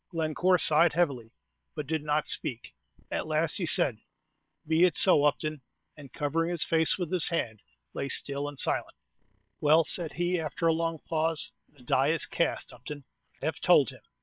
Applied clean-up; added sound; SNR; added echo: neural separator model SepFormer WHAM!.